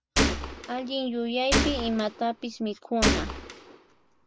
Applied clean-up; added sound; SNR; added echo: none; Gunshot, gunfire; -1 dB; none.